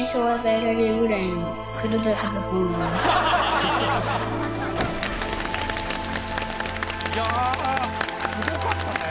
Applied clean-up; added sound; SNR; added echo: none; Bus; 12 dB; none.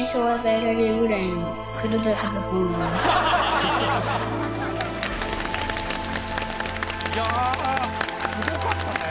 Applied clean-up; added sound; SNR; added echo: none; none; none; none.